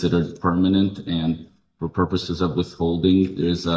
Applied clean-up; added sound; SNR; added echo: neural mask model DeepFilterNet 3.